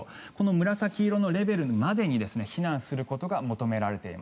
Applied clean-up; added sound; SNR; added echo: none; none; none; none.